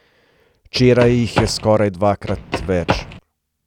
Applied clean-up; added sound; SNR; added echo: none; Run; 6 dB; none.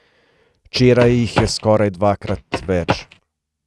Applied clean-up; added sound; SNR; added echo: neural mask model RNNoise.